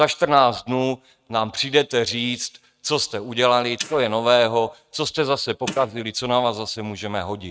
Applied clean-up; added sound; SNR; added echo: neural mask model RNNoise.